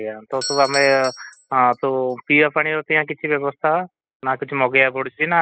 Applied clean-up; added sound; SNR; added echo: classical method spectral subtraction.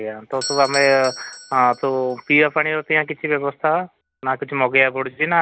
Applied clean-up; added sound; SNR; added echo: none; Doorbell; 16 dB; none.